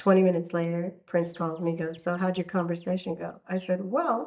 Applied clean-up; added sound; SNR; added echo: neural mask model DeepFilterNet 3.